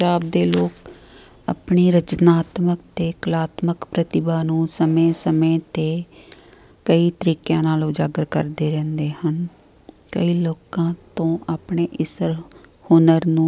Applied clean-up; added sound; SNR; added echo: none; none; none; none.